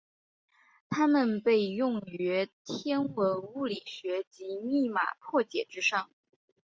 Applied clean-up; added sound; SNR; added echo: none; none; none; none.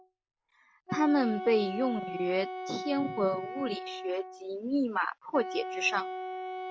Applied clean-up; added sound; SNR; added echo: none; Wind instrument, woodwind instrument; 8 dB; none.